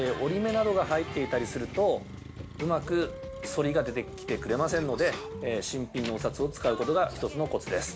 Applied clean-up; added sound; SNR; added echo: none; Motor vehicle (road); 18 dB; none.